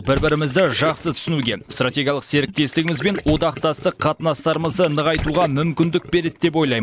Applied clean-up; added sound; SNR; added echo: none; Thump, thud + Gurgling; 13 dB; none.